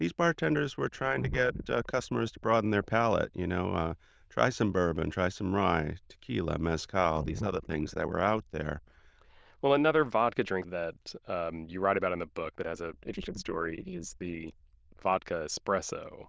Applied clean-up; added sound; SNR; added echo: neural diffusion model UNIVERSE++.